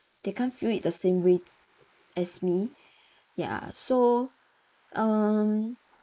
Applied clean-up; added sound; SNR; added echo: neural mask model Resemble Enhance denoiser.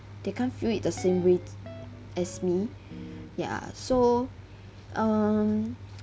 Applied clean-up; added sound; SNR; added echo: none; Guitar; 18 dB; none.